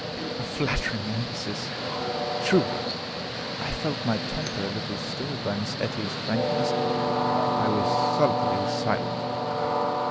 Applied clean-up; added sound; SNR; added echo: none; Train; -3 dB; none.